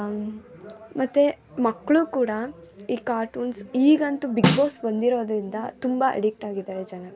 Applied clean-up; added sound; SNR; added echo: none; Snare drum; 1 dB; none.